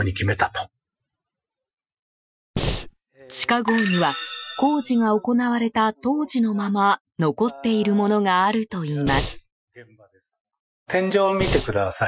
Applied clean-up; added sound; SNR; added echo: classical method Wiener filter.